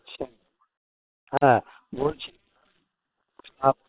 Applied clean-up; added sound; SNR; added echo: neural separator model SepFormer WHAM!.